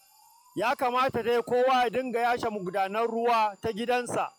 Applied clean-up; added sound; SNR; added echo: classical method log-MMSE.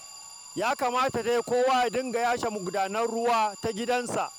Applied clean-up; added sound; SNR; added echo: none; Alarm; 18 dB; none.